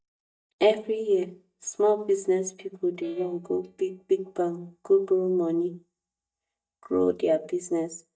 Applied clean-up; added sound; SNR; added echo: neural mask model DeepFilterNet 3.